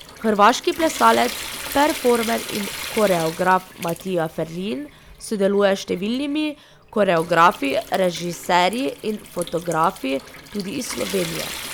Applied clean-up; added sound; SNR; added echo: none; Trickle, dribble / Sink (filling or washing) / Water tap, faucet; 13 dB; none.